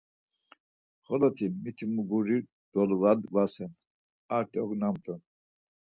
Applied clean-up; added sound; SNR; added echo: none; none; none; none.